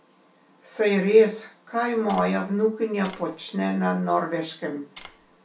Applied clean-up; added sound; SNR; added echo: none; Tap; 19 dB; reverberation time 0.3 s.